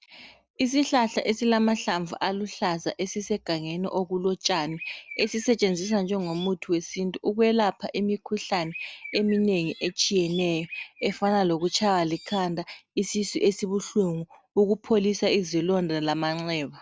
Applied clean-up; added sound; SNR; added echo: none; Bird; 17 dB; none.